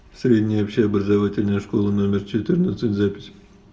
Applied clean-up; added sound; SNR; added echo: none; none; none; reverberation time 0.8 s.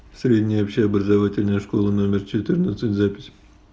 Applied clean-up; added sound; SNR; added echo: none; none; none; none.